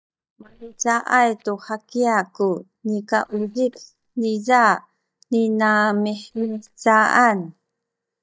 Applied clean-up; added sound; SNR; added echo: neural mask model DeepFilterNet 3.